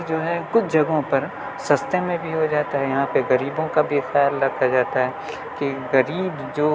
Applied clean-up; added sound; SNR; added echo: none; none; none; none.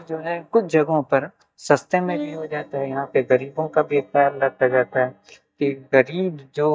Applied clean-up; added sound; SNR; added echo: neural mask model DeepFilterNet 3.